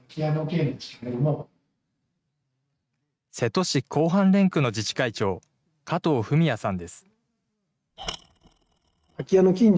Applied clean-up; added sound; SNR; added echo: neural mask model RNNoise.